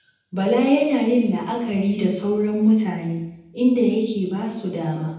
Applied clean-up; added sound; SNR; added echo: none; none; none; reverberation time 0.8 s.